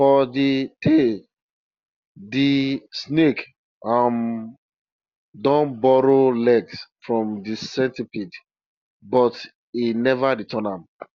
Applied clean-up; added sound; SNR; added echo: none; none; none; none.